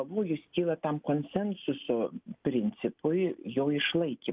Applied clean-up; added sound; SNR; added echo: none; none; none; none.